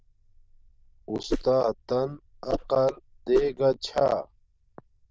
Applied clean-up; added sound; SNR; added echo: neural diffusion model UNIVERSE++.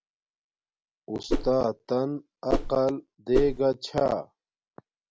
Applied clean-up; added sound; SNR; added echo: none; Whoosh, swoosh, swish; 0 dB; none.